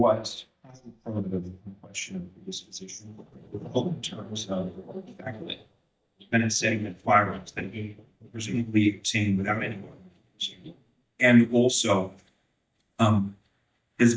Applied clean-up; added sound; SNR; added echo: neural mask model DeepFilterNet 3.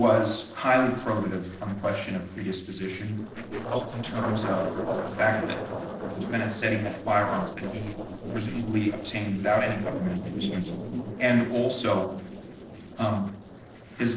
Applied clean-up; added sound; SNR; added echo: neural separator model SepFormer DNS4.